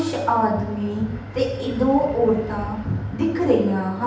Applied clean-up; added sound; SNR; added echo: none; Animal; 17 dB; reverberation time 0.9 s.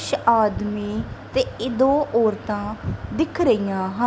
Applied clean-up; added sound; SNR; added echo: none; none; none; none.